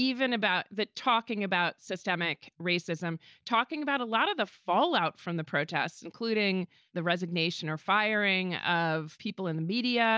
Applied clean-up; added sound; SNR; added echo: none; none; none; none.